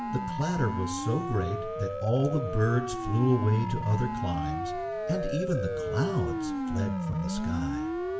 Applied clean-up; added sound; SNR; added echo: none; Siren; 3 dB; reverberation time 0.7 s.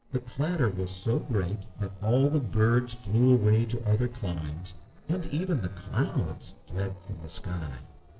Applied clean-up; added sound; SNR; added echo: neural separator model SepFormer DNS4.